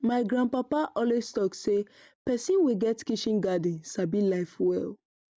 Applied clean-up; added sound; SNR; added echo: none; none; none; none.